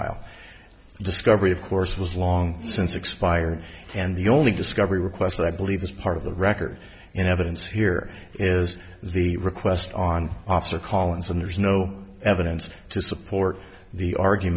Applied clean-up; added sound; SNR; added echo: none; none; none; none.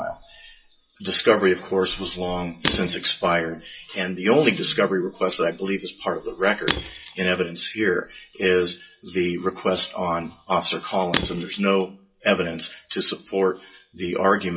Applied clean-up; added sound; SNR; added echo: classical method WPE with log-MMSE.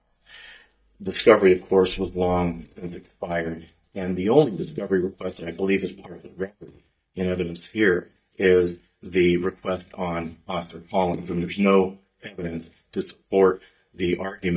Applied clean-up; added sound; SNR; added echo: neural mask model DeepFilterNet 3.